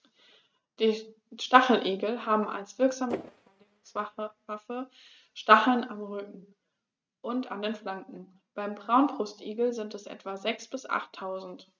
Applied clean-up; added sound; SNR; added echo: neural mask model RNNoise.